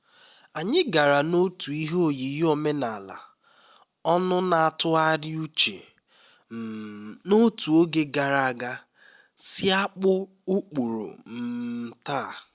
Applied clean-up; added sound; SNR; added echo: none; none; none; none.